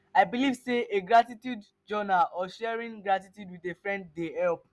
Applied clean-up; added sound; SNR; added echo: none; none; none; none.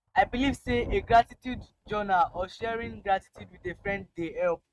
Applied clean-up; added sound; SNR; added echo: neural mask model RNNoise.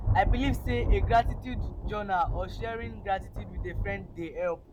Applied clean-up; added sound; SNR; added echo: none; Thunder; 0 dB; none.